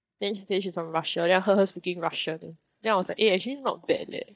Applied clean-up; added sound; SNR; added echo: neural mask model DeepFilterNet 3.